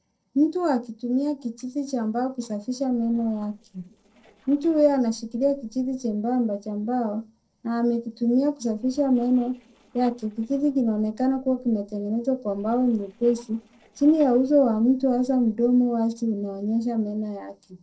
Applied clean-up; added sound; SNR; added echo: neural separator model SepFormer DNS4.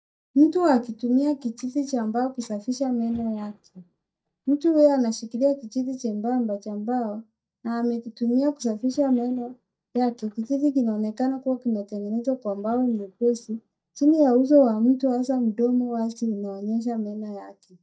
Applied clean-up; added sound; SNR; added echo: neural mask model DeepFilterNet 3.